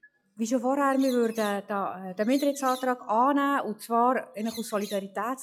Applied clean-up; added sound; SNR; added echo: classical method log-MMSE.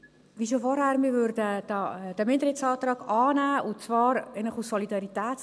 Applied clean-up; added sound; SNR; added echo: none; none; none; none.